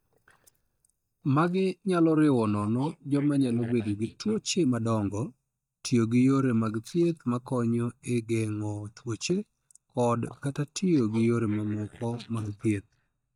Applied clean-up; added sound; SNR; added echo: neural mask model DeepFilterNet 3.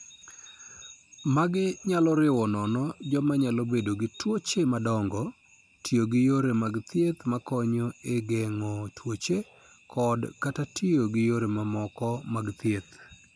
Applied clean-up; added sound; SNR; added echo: none; none; none; none.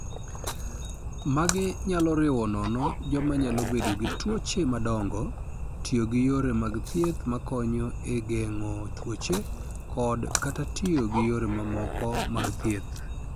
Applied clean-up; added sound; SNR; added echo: none; Zipper (clothing) + Splash, splatter; 4 dB; none.